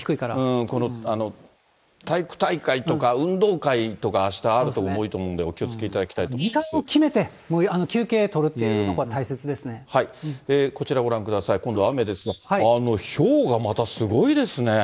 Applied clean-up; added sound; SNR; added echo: neural mask model Resemble Enhance denoiser.